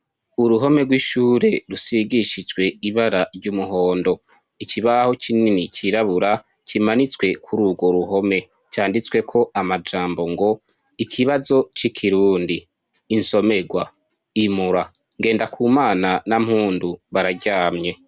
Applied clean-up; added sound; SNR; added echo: none; none; none; none.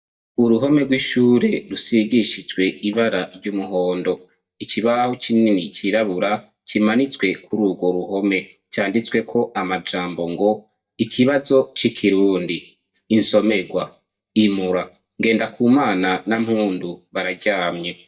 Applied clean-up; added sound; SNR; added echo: neural mask model DeepFilterNet 3.